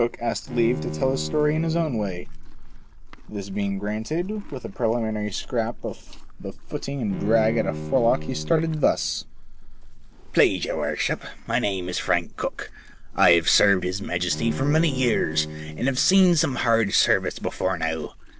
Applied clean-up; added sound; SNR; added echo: none; Bowed string instrument + Livestock, farm animals, working animals; 9 dB; none.